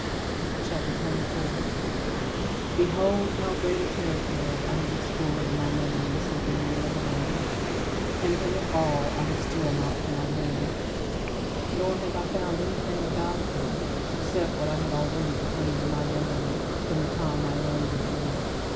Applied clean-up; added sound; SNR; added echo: none; Water; -3 dB; none.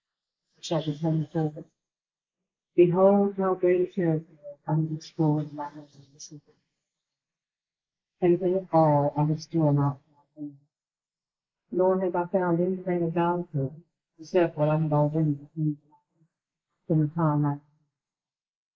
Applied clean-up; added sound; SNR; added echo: neural mask model Resemble Enhance denoiser.